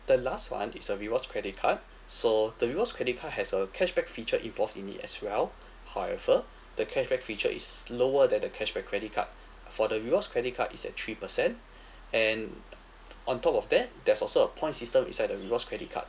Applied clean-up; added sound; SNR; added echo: none; none; none; none.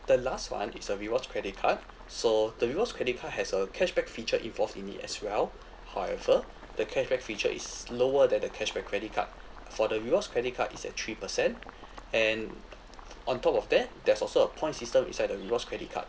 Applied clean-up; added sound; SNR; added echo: none; Boiling; 20 dB; none.